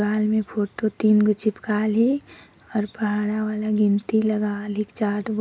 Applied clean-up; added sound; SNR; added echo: none; none; none; none.